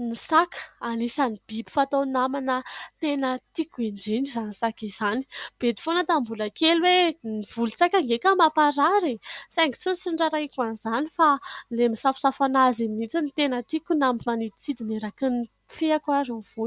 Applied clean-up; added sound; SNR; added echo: none; none; none; none.